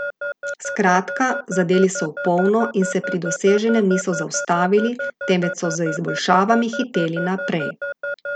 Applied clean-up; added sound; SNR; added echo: none; Alarm / Keyboard (musical); 8 dB; none.